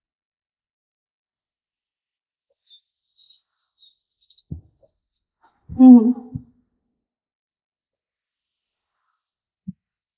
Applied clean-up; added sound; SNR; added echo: neural mask model Resemble Enhance denoiser.